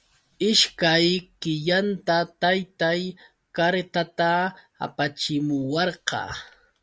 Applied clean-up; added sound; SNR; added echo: none; none; none; none.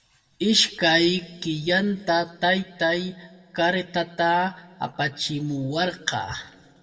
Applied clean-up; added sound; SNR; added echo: none; none; none; reverberation time 1.7 s.